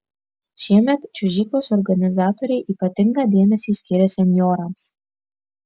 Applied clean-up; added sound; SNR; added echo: none; none; none; none.